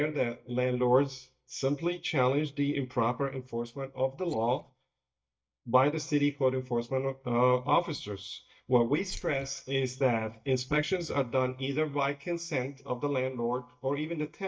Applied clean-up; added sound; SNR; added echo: neural mask model DeepFilterNet 3.